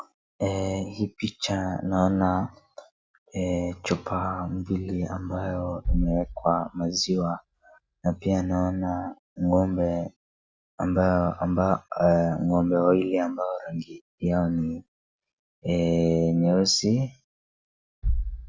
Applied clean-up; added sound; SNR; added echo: none; Bass drum; 12 dB; none.